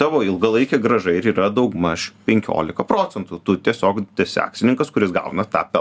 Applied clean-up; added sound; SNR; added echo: none; none; none; none.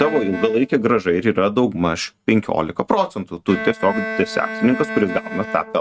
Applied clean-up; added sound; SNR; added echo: neural mask model RNNoise.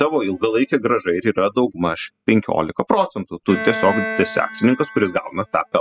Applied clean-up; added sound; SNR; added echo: classical method spectral subtraction.